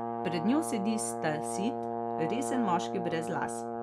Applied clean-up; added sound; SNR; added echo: none; Brass instrument; 1 dB; none.